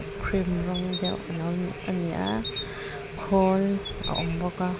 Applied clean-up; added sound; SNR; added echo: none; Chirp, tweet; 11 dB; none.